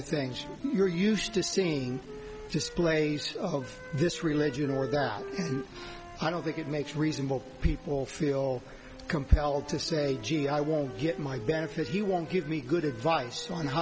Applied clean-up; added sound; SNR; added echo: none; Wind instrument, woodwind instrument; 15 dB; none.